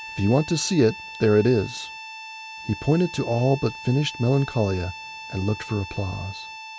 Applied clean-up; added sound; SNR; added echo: none; Harmonica; 14 dB; none.